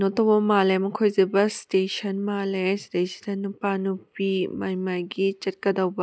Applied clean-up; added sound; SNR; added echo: none; none; none; none.